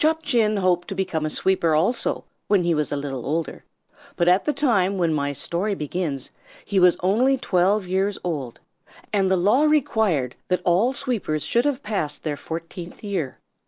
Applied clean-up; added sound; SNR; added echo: none; none; none; none.